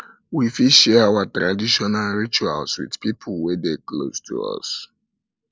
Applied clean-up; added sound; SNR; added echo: none; none; none; none.